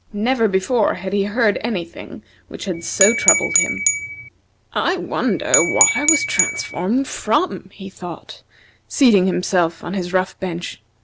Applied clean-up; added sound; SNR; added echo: none; Glass / Bell; -2 dB; none.